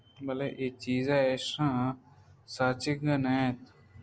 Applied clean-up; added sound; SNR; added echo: none; none; none; none.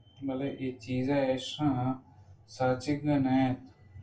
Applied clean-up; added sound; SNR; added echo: none; none; none; reverberation time 0.2 s.